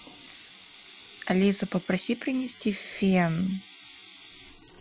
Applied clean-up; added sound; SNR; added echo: none; Water tap, faucet; 12 dB; none.